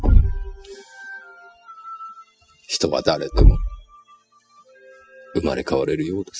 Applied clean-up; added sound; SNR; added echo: classical method spectral subtraction.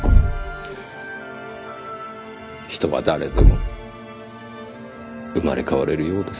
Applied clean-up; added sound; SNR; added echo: none; Thump, thud; -3 dB; none.